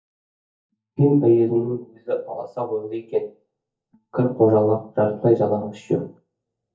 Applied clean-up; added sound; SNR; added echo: neural mask model DeepFilterNet 3.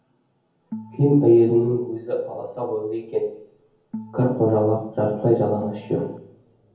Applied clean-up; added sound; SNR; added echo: none; Organ; 17 dB; reverberation time 0.7 s.